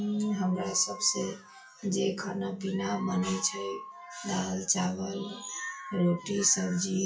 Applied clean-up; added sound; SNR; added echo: classical method WPE with log-MMSE.